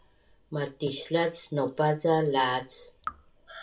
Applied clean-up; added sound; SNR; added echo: none; Raindrop / Drip; 20 dB; reverberation time 0.2 s.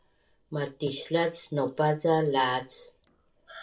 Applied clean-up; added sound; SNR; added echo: neural separator model SepFormer DNS4.